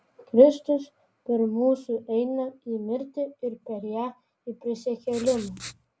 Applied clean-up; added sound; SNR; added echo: none; Writing; 16 dB; none.